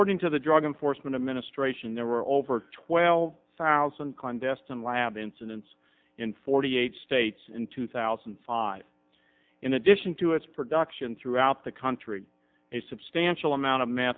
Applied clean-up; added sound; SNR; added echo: none; none; none; none.